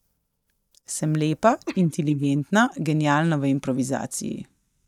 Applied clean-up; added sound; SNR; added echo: neural mask model DeepFilterNet 3.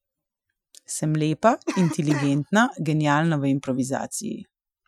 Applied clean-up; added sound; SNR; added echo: classical method Wiener filter.